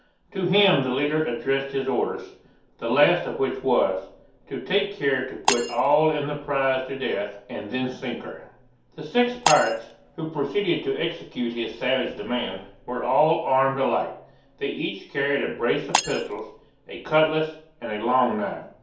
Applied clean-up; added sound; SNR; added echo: none; Shatter; 9 dB; reverberation time 0.6 s.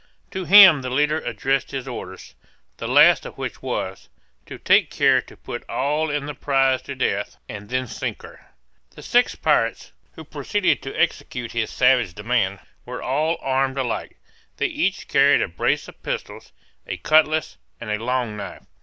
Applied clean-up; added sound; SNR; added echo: none; none; none; none.